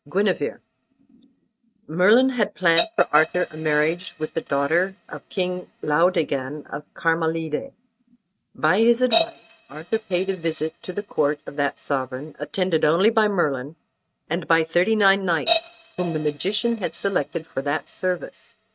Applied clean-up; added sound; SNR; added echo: neural mask model RNNoise.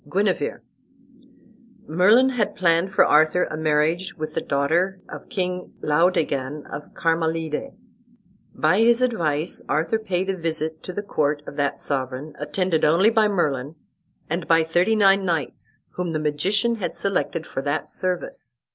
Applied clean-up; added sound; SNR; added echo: none; none; none; none.